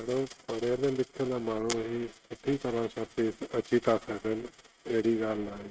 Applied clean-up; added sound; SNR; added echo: neural mask model RNNoise.